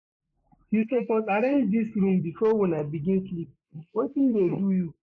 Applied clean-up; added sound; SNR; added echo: neural mask model Resemble Enhance denoiser.